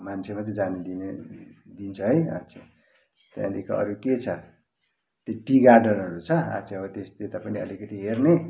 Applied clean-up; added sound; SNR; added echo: none; none; none; none.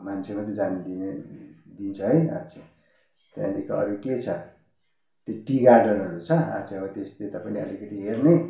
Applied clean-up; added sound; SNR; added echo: none; none; none; reverberation time 0.4 s.